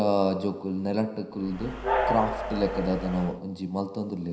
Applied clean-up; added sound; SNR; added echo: none; Train; 3 dB; reverberation time 0.9 s.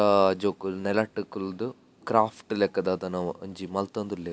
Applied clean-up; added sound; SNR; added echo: none; none; none; none.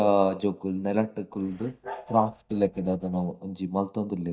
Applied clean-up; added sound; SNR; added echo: neural mask model DeepFilterNet 3.